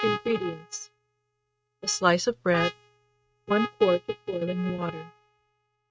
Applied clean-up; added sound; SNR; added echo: neural mask model RNNoise.